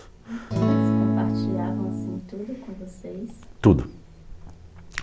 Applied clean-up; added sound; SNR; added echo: none; Acoustic guitar / Strum; -5 dB; none.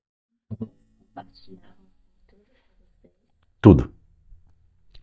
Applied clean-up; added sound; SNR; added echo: neural mask model DeepFilterNet 3.